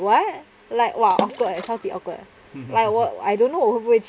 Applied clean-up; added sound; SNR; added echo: none; Water / Splash, splatter; 11 dB; none.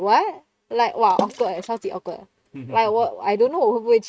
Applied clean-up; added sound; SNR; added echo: neural mask model RNNoise.